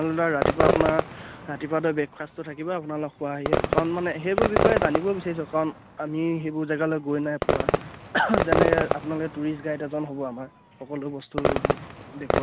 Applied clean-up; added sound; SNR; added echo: none; Fireworks; 0 dB; none.